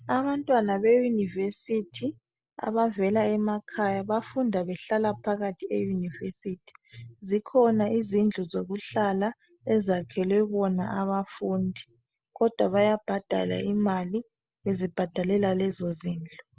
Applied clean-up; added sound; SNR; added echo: none; none; none; none.